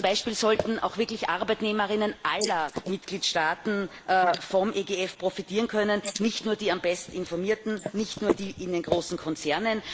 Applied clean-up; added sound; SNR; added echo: neural mask model Resemble Enhance denoiser.